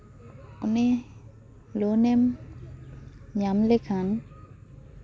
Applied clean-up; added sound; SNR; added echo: none; none; none; none.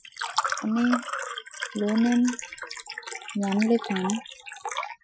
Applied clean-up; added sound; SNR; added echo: classical method Wiener filter.